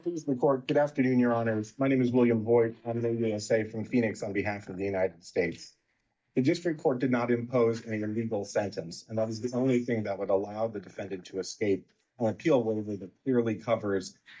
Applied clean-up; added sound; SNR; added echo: neural mask model DeepFilterNet 3.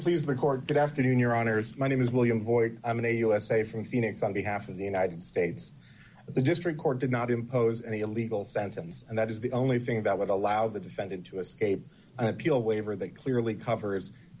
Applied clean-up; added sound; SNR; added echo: none; none; none; none.